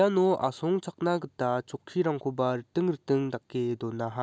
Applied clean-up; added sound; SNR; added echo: none; none; none; none.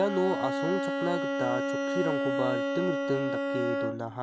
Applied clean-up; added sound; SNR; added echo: none; Bowed string instrument; -2 dB; none.